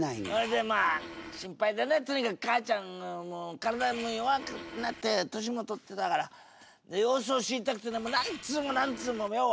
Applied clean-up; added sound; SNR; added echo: none; Fart; 13 dB; none.